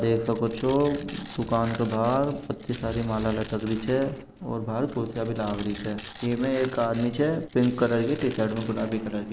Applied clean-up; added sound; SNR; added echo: none; Tearing; 15 dB; none.